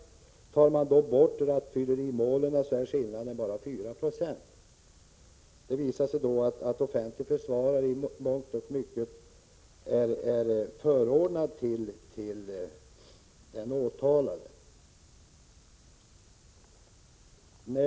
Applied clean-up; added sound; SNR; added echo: none; none; none; none.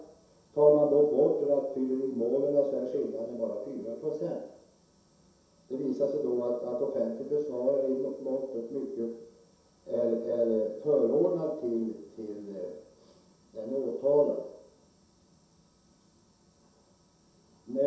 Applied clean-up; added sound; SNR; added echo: none; none; none; reverberation time 0.7 s.